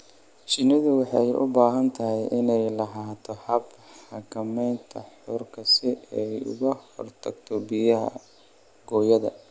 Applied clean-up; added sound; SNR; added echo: none; none; none; none.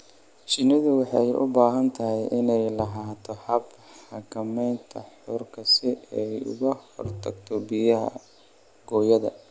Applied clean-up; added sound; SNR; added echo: none; Tap; 14 dB; none.